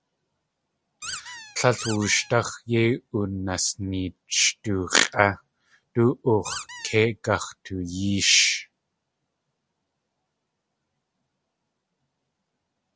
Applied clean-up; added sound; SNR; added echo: none; Squeak; 11 dB; none.